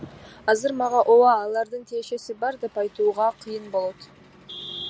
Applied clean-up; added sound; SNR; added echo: none; none; none; none.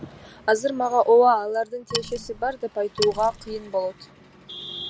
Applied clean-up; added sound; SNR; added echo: none; Wood; 11 dB; none.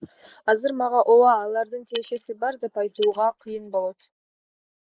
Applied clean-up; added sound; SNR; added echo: neural mask model Resemble Enhance denoiser.